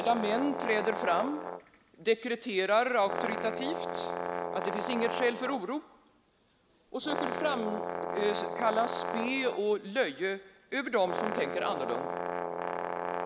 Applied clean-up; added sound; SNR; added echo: none; Brass instrument; 4 dB; none.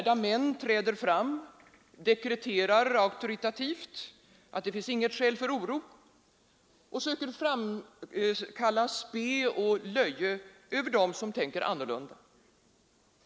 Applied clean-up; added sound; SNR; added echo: none; none; none; none.